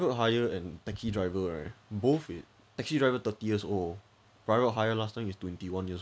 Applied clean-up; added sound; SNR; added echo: none; none; none; none.